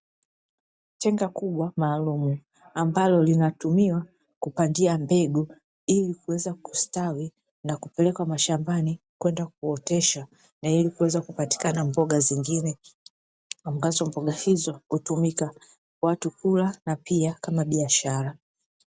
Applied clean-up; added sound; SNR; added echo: none; none; none; none.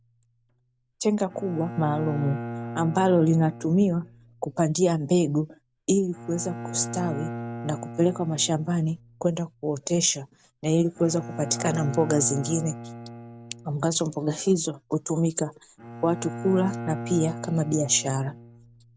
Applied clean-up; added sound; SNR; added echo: none; Bowed string instrument; 12 dB; none.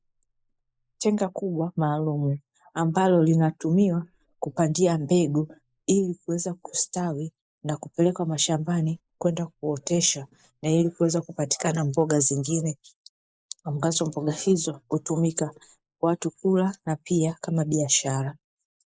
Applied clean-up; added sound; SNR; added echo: neural mask model Resemble Enhance denoiser.